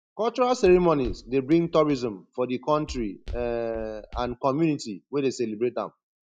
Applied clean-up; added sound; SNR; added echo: neural mask model DeepFilterNet 3.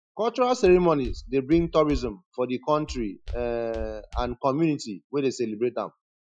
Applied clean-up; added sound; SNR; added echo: classical method Wiener filter.